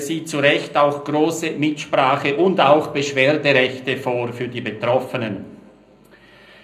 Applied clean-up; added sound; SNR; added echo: none; none; none; reverberation time 0.5 s.